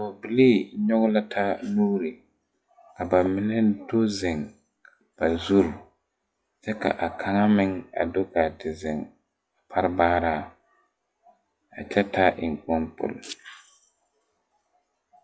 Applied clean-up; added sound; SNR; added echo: classical method log-MMSE.